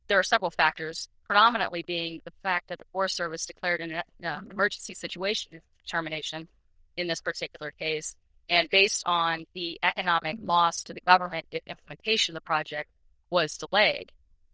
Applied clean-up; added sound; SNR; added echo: neural diffusion model UNIVERSE++.